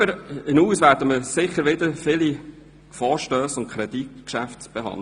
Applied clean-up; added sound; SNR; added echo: none; none; none; none.